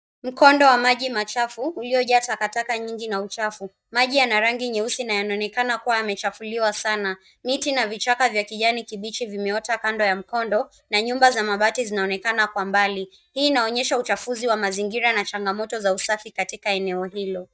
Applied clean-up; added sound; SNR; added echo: neural mask model DeepFilterNet 3.